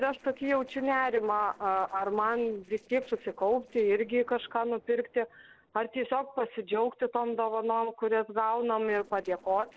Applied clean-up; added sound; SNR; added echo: neural separator model SepFormer DNS4.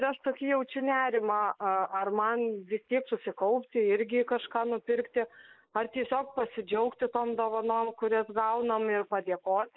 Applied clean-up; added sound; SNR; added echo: neural mask model Resemble Enhance denoiser.